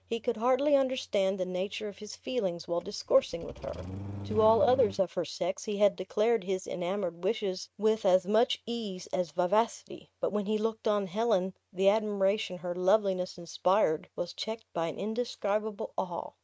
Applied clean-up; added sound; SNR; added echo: neural mask model RNNoise.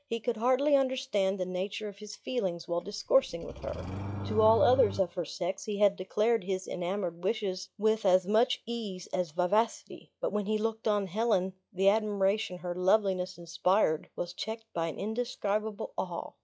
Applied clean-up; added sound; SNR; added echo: classical method log-MMSE.